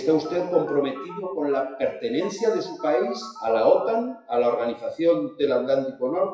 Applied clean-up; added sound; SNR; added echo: classical method WPE with log-MMSE.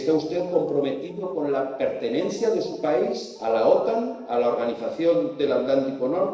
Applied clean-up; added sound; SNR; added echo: neural separator model SepFormer DNS4.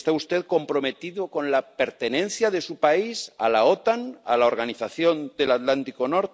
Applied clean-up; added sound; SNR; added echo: none; none; none; none.